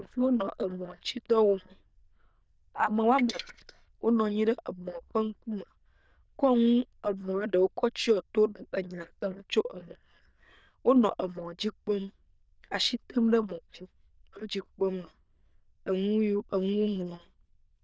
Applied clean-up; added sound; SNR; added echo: neural diffusion model UNIVERSE++.